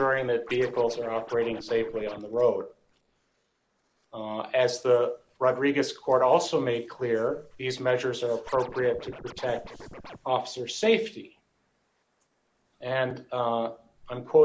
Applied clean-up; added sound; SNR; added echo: neural mask model Resemble Enhance denoiser.